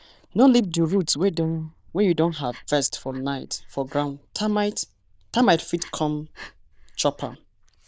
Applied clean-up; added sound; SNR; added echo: neural diffusion model UNIVERSE++.